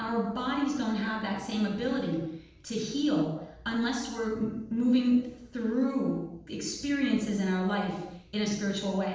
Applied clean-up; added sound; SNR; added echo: none; none; none; reverberation time 0.7 s.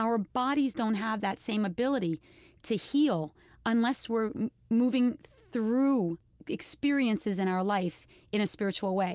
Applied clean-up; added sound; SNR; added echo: none; none; none; none.